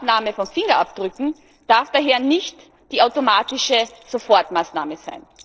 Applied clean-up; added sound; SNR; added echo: neural separator model SepFormer DNS4.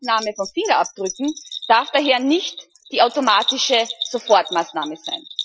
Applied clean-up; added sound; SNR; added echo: classical method Wiener filter.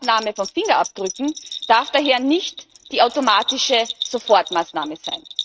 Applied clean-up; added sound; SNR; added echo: neural mask model RNNoise.